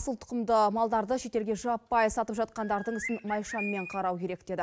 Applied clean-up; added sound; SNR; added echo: none; Bird; 11 dB; none.